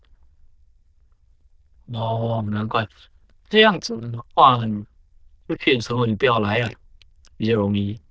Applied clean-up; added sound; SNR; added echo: neural diffusion model UNIVERSE++.